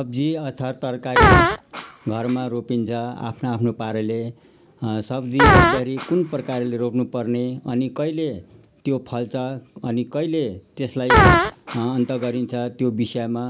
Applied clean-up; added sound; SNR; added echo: none; Fart; -4 dB; none.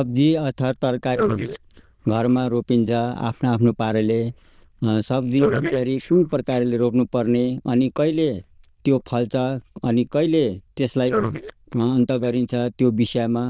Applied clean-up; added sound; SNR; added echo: neural diffusion model UNIVERSE++.